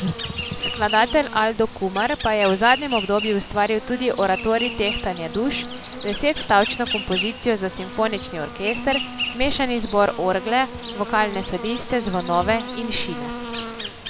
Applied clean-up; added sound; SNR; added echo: none; Insect; 8 dB; none.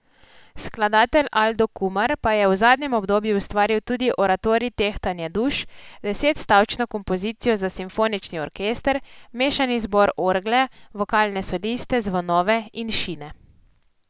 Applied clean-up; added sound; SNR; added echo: none; none; none; none.